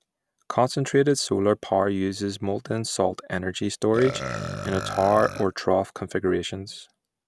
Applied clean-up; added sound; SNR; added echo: none; Burping, eructation; 10 dB; none.